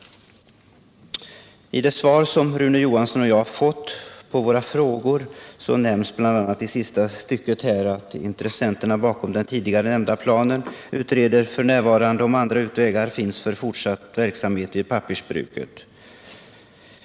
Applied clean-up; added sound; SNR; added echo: none; none; none; none.